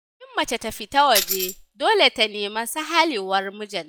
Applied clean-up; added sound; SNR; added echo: classical method log-MMSE.